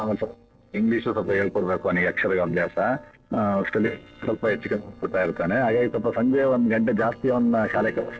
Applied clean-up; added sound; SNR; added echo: neural separator model SepFormer DNS4.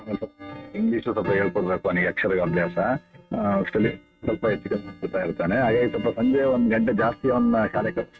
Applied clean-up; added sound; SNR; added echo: neural mask model RNNoise.